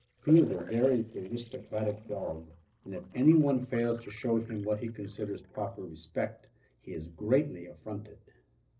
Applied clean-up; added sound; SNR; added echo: neural separator model SepFormer DNS4.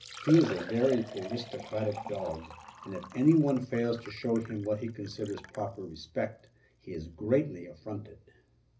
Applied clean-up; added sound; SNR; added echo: none; Liquid; 14 dB; reverberation time 0.4 s.